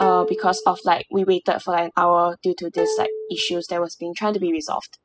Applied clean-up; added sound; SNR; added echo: classical method spectral subtraction.